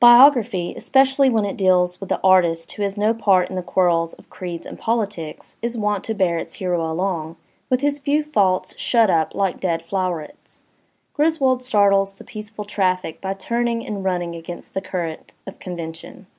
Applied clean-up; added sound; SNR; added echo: none; none; none; none.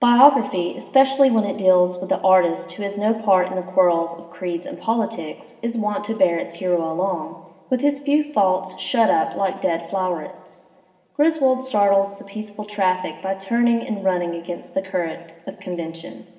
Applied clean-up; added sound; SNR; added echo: none; none; none; reverberation time 2.4 s.